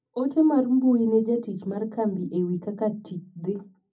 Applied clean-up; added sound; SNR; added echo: none; none; none; reverberation time 0.4 s.